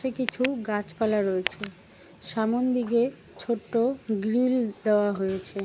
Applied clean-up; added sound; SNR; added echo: none; Tick; 16 dB; none.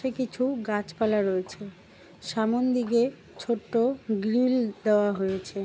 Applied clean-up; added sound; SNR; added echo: none; none; none; none.